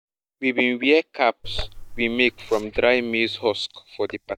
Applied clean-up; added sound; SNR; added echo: neural mask model DeepFilterNet 3.